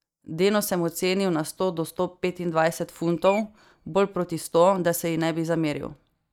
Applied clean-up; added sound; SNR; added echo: neural mask model DeepFilterNet 3.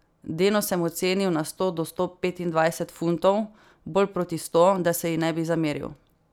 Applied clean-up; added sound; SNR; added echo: none; none; none; none.